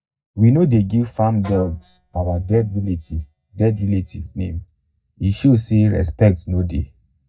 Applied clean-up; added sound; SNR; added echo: neural mask model DeepFilterNet 3.